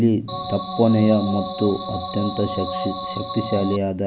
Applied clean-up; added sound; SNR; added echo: none; Organ; 7 dB; none.